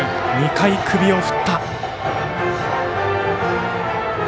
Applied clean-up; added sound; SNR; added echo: none; none; none; none.